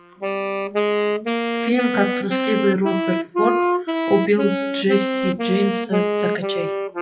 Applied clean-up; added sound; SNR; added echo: classical method WPE with log-MMSE.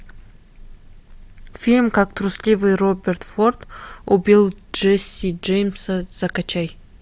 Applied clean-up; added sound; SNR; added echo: none; none; none; none.